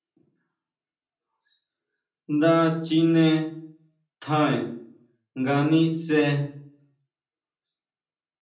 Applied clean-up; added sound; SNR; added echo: none; none; none; reverberation time 0.6 s.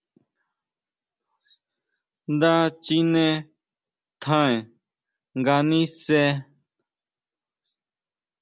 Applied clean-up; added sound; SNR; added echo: none; none; none; none.